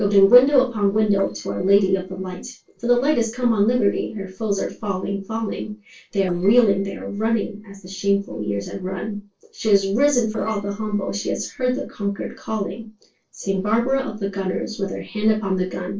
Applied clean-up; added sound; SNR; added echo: neural separator model SepFormer DNS4.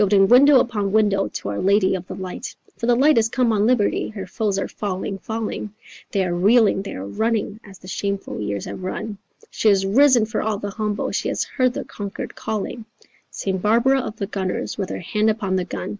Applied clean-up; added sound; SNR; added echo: none; none; none; none.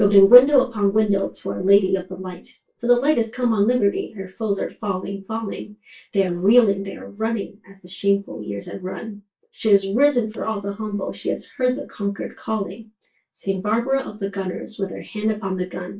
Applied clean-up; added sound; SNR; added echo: neural mask model DeepFilterNet 3.